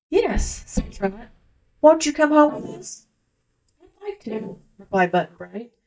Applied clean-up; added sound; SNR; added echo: neural mask model DeepFilterNet 3.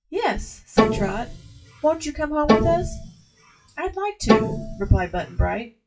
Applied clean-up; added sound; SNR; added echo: classical method WPE with log-MMSE.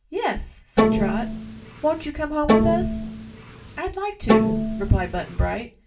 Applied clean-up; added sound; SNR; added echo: none; Bowed string instrument; -3 dB; reverberation time 0.2 s.